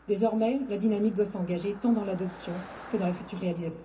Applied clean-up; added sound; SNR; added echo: none; Car passing by; 19 dB; reverberation time 0.3 s.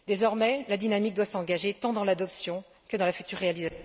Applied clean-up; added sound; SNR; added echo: none; none; none; none.